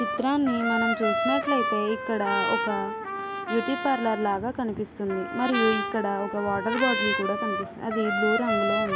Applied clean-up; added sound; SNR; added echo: none; Trumpet; 2 dB; none.